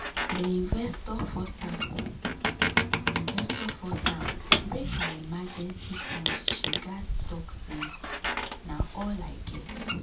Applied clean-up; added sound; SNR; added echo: none; Squeak; -4 dB; reverberation time 0.2 s.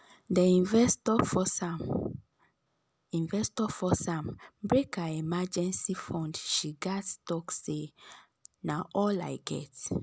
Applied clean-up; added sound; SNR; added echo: none; none; none; none.